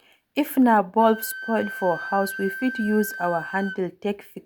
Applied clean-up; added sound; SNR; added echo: none; Wind instrument, woodwind instrument; 13 dB; none.